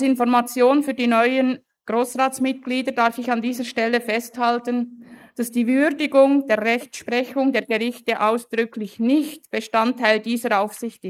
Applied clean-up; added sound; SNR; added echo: neural mask model Resemble Enhance denoiser.